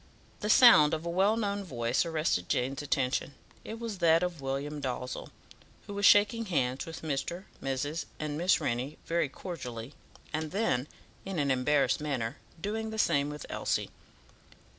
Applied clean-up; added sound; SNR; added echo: none; none; none; none.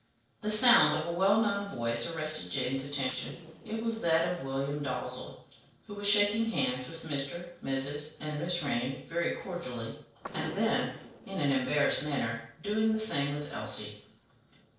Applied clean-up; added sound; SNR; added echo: neural separator model SepFormer DNS4.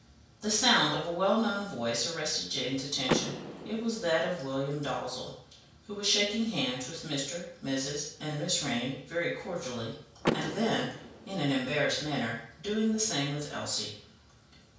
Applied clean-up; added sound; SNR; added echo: none; Door / Car; 11 dB; reverberation time 0.5 s.